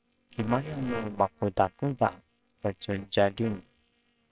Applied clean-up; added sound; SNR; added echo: neural separator model SepFormer WHAMR!.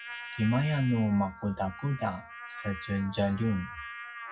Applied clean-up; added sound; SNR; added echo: classical method WPE with log-MMSE.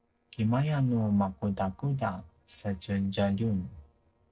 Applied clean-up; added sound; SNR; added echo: neural separator model SepFormer DNS4.